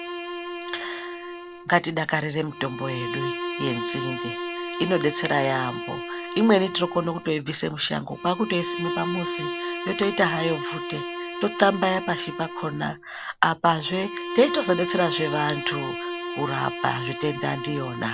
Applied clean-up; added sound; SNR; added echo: none; Bowed string instrument; 6 dB; none.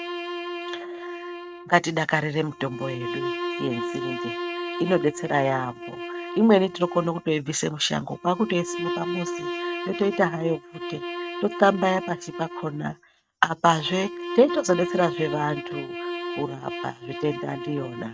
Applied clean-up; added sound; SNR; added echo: neural mask model RNNoise.